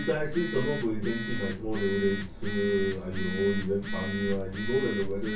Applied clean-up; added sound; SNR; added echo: none; Telephone; 3 dB; reverberation time 0.2 s.